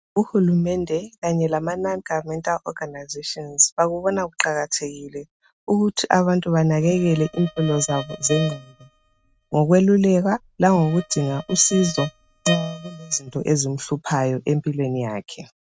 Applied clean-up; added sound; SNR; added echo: neural mask model RNNoise.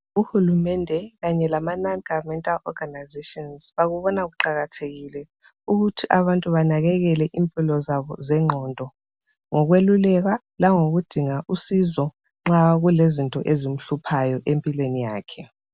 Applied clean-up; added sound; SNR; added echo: none; none; none; none.